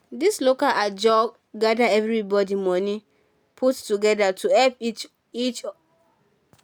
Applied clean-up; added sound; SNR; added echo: none; none; none; none.